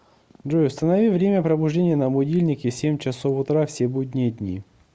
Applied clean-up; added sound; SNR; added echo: none; none; none; none.